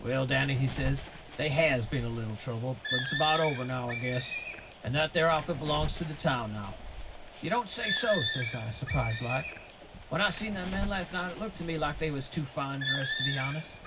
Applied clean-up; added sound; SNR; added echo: none; Bird; 6 dB; reverberation time 0.4 s.